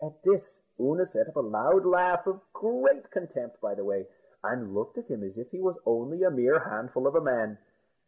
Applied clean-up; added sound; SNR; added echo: none; none; none; none.